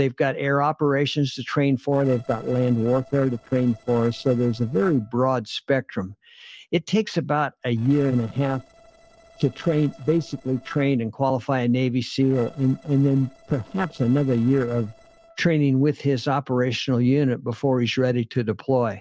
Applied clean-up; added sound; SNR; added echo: neural separator model SepFormer DNS4.